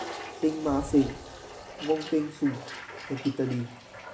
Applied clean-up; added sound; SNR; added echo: none; Toilet flush; 11 dB; none.